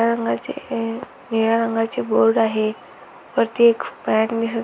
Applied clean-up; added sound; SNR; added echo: none; none; none; none.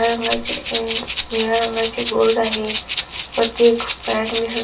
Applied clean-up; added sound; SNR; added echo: none; Rattle (instrument); 7 dB; reverberation time 0.2 s.